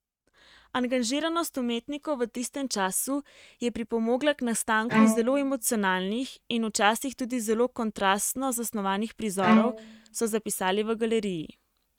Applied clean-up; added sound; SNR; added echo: neural mask model RNNoise.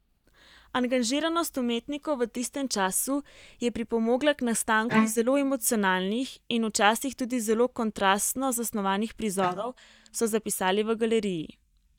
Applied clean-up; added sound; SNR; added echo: neural mask model DeepFilterNet 3.